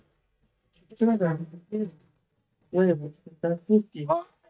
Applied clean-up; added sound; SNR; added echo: neural mask model DeepFilterNet 3.